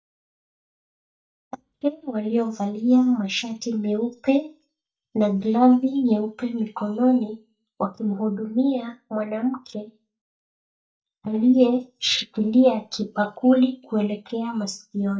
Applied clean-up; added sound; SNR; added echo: neural mask model DeepFilterNet 3.